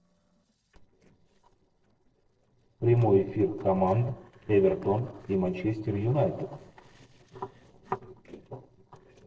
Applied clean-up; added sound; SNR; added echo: neural separator model SepFormer DNS4.